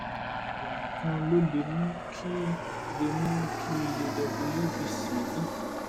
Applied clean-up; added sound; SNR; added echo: none; Aircraft; 2 dB; none.